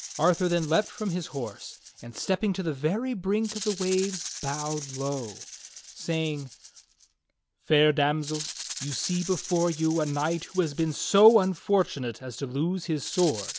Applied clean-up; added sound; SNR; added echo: none; Rattle (instrument); 14 dB; none.